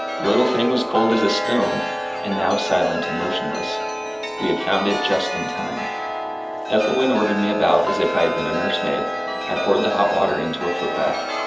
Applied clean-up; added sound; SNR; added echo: none; Chime; 4 dB; reverberation time 1.2 s.